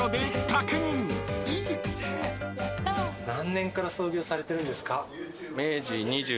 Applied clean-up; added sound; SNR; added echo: none; Bowed string instrument; 14 dB; none.